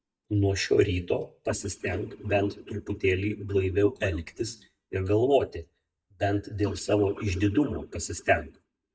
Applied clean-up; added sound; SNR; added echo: neural mask model DeepFilterNet 3.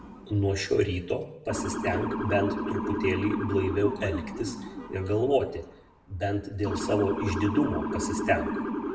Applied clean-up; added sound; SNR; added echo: none; Motor vehicle (road) / Siren; 4 dB; reverberation time 0.6 s.